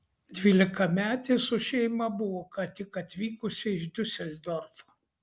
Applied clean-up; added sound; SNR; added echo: none; none; none; none.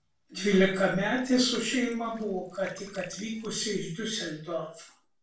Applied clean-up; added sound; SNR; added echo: neural separator model SepFormer DNS4.